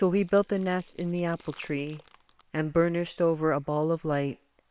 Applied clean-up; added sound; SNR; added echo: neural separator model SepFormer WHAM!.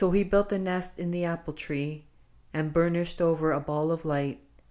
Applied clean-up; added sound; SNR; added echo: none; none; none; none.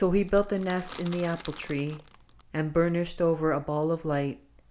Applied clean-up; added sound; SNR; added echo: none; Crackle / Crushing; 19 dB; none.